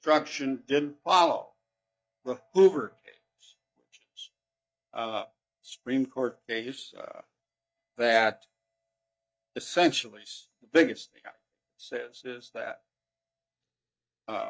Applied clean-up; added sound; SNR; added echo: neural mask model DeepFilterNet 3.